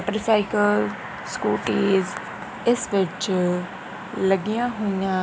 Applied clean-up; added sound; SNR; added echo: none; none; none; none.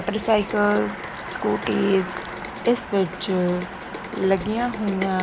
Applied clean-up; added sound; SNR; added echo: none; Rain; 12 dB; none.